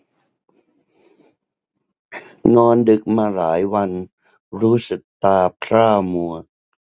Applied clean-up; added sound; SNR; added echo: none; none; none; none.